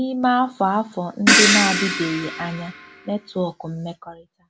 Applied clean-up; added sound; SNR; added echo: none; Crash cymbal; -3 dB; none.